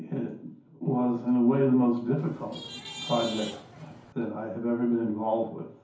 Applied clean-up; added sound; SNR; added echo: none; Traffic noise, roadway noise / Vehicle horn, car horn, honking; 13 dB; reverberation time 0.6 s.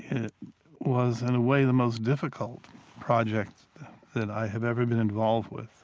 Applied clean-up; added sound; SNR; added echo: none; none; none; none.